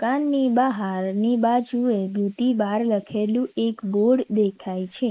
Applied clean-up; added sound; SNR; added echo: neural mask model Resemble Enhance denoiser.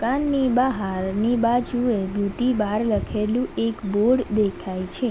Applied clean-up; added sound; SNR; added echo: none; Bird vocalization, bird call, bird song; 19 dB; none.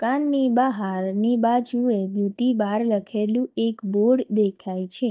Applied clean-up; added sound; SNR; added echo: neural mask model DeepFilterNet 3.